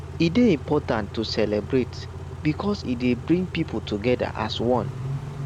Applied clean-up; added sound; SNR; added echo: none; Idling / Accelerating, revving, vroom / Car; 9 dB; none.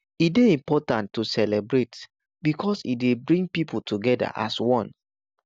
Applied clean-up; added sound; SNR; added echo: none; none; none; none.